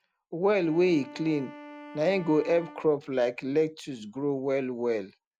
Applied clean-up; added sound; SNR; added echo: none; Wind instrument, woodwind instrument; 18 dB; none.